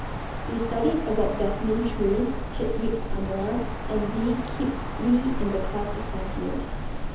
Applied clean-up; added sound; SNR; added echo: none; Wind; 2 dB; reverberation time 1.2 s.